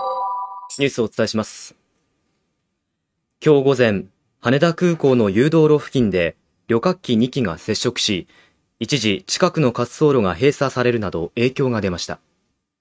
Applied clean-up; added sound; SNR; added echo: neural mask model RNNoise.